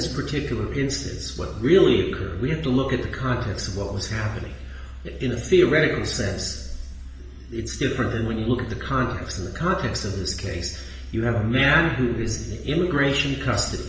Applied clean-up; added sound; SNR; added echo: none; none; none; reverberation time 1.3 s.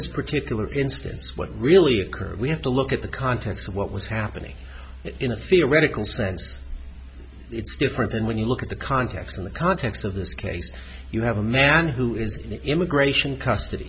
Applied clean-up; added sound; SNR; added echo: none; none; none; none.